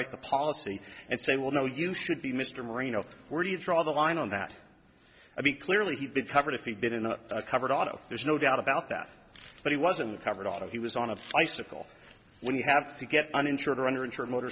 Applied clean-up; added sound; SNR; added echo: none; none; none; none.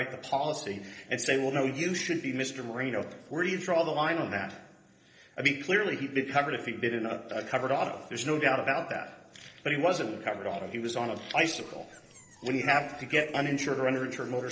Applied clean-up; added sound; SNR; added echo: neural separator model SepFormer DNS4.